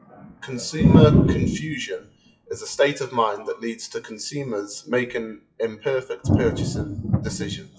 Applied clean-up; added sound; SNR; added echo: classical method WPE with log-MMSE.